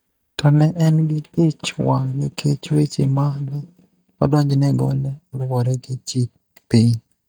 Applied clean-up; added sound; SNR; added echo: neural mask model DeepFilterNet 3.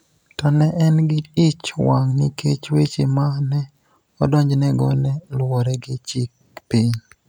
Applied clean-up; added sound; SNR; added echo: none; none; none; none.